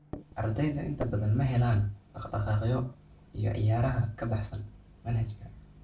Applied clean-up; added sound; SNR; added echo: none; Microwave oven; 17 dB; reverberation time 0.2 s.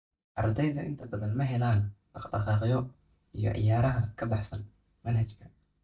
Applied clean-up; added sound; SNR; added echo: neural mask model DeepFilterNet 3.